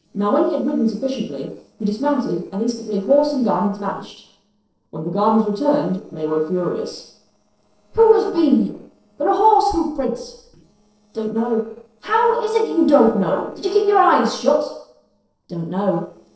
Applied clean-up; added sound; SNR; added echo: neural separator model SepFormer DNS4.